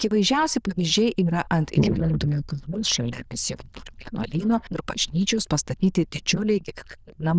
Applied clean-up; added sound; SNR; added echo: neural diffusion model UNIVERSE++.